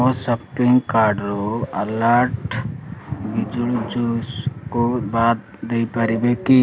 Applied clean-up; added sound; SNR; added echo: none; none; none; none.